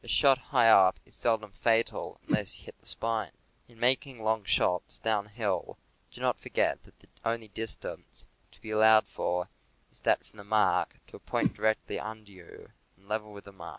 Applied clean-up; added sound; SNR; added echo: none; Whoosh, swoosh, swish; 1 dB; none.